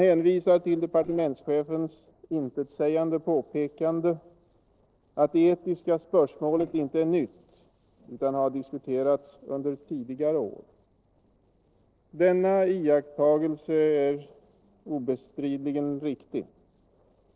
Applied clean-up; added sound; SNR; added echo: neural separator model SepFormer DNS4.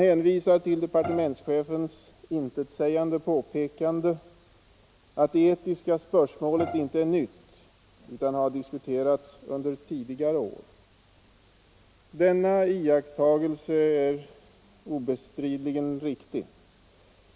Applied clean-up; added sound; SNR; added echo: none; Bowed string instrument; 12 dB; none.